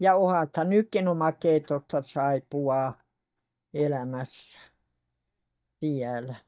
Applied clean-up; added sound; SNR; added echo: neural mask model DeepFilterNet 3.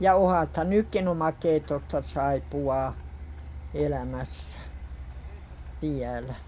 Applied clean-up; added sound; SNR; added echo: none; Truck; 12 dB; none.